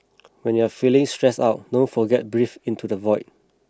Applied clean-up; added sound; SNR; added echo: none; none; none; none.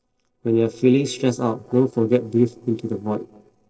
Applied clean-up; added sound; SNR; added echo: neural separator model SepFormer DNS4.